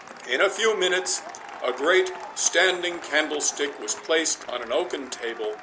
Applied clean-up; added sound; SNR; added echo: none; Applause / Cheering; 14 dB; none.